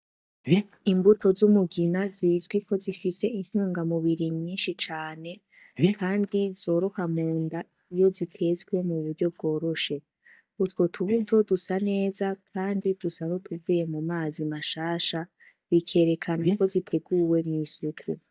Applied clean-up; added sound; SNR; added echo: neural mask model DeepFilterNet 3.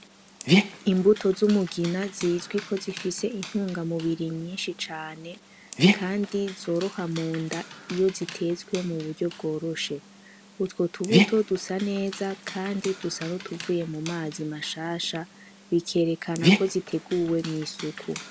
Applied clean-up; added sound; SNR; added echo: none; Dog; 3 dB; none.